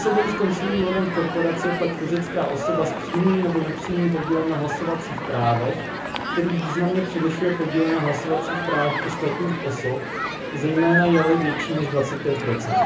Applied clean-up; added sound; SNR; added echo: none; Human group actions; 5 dB; reverberation time 0.5 s.